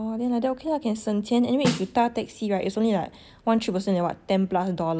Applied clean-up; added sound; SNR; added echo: none; Snare drum; 7 dB; none.